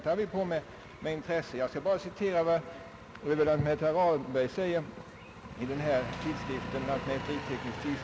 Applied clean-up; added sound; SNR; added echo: none; Engine; 11 dB; none.